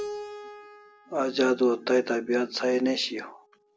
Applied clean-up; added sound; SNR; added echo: none; Keyboard (musical); 16 dB; none.